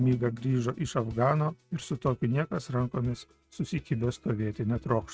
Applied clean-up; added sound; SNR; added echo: neural mask model RNNoise.